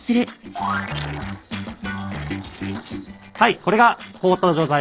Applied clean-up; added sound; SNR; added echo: neural separator model SepFormer DNS4.